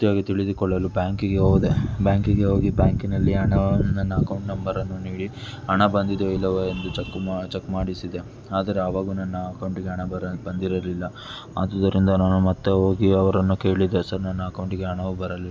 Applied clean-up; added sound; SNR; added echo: none; none; none; none.